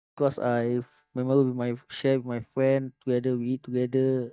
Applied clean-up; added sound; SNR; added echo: neural mask model DeepFilterNet 3.